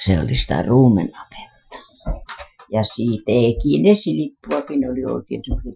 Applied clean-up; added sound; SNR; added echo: classical method Wiener filter.